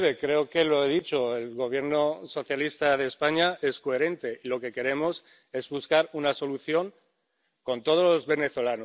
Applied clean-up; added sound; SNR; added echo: none; none; none; none.